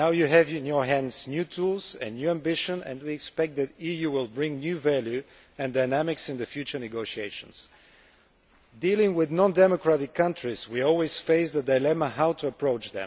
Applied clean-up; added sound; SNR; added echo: none; none; none; none.